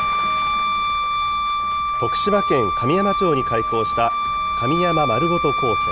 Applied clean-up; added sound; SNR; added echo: none; Wind instrument, woodwind instrument; -2 dB; none.